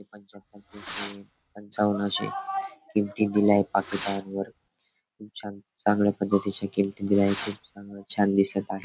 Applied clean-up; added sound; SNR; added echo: none; Fireworks; 11 dB; none.